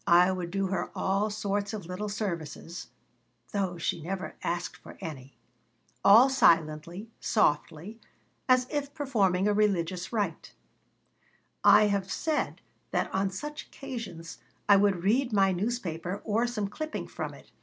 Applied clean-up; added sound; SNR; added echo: none; none; none; none.